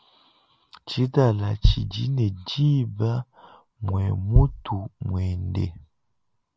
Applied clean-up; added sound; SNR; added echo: none; Bass drum; 2 dB; none.